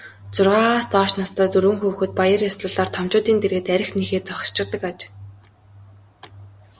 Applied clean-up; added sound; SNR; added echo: none; none; none; none.